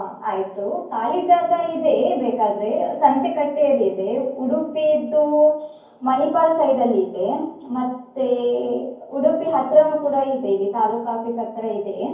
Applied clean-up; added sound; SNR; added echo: none; none; none; reverberation time 0.9 s.